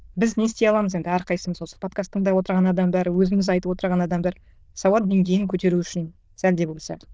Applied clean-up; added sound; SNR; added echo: neural diffusion model UNIVERSE++.